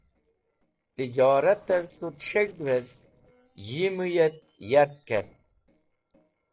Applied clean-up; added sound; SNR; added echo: neural separator model SepFormer DNS4.